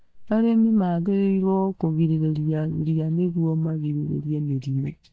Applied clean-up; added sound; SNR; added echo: neural mask model DeepFilterNet 3.